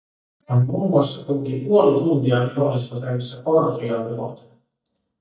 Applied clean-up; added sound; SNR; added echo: neural mask model DeepFilterNet 3.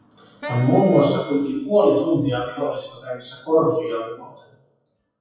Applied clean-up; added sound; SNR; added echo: classical method WPE with log-MMSE.